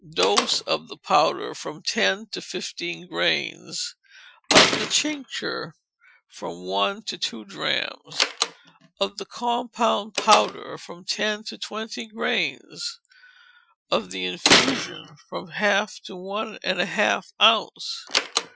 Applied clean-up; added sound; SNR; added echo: classical method Wiener filter.